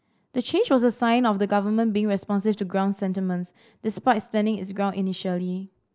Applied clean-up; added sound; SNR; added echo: none; none; none; none.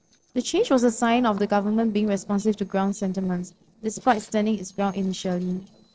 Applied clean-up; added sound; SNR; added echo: neural separator model SepFormer DNS4.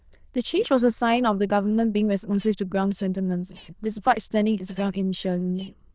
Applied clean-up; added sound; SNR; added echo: neural diffusion model UNIVERSE++.